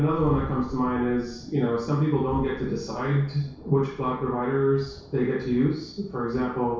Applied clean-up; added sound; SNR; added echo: none; Thunderstorm; 15 dB; reverberation time 0.6 s.